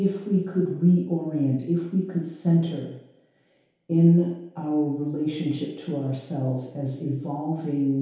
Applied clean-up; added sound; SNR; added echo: none; none; none; reverberation time 0.8 s.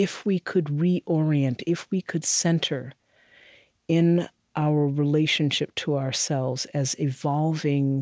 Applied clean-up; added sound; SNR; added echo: none; none; none; none.